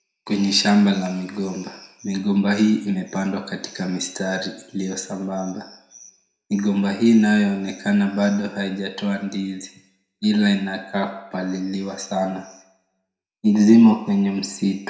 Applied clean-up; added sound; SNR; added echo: none; none; none; reverberation time 0.5 s.